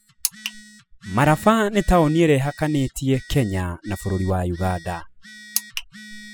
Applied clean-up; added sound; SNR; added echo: classical method spectral subtraction.